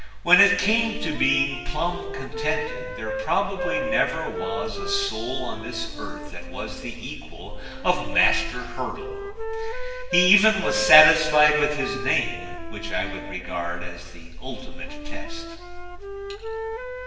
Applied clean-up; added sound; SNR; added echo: none; Wind instrument, woodwind instrument; 9 dB; reverberation time 1.2 s.